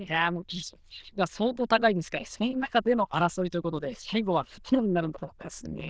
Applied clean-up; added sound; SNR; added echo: neural diffusion model UNIVERSE++.